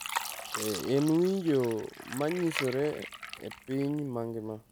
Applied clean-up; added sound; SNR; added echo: none; Fill (with liquid); 10 dB; none.